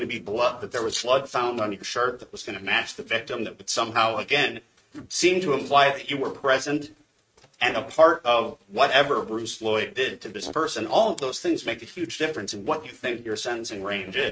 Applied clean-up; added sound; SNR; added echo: neural mask model RNNoise.